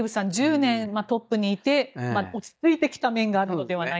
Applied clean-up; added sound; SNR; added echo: neural mask model DeepFilterNet 3.